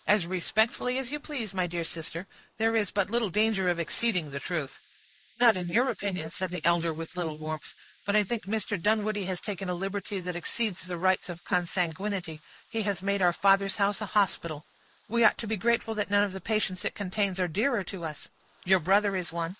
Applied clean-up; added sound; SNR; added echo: neural mask model Resemble Enhance denoiser.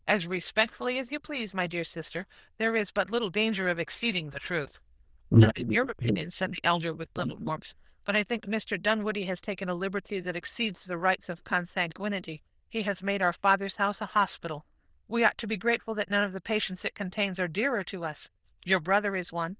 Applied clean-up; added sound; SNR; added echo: neural diffusion model UNIVERSE++.